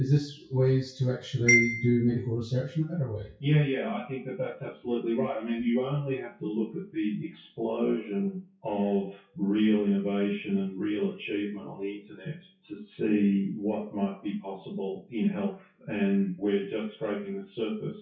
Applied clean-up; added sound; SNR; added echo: classical method WPE with log-MMSE.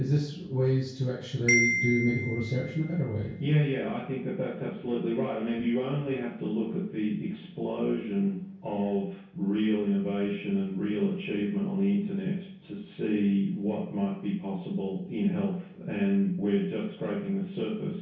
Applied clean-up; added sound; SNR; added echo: none; Marimba, xylophone; 4 dB; reverberation time 0.6 s.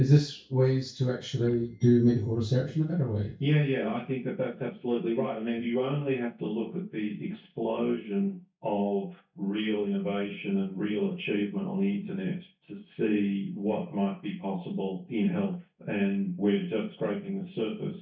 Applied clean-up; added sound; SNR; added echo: neural mask model DeepFilterNet 3.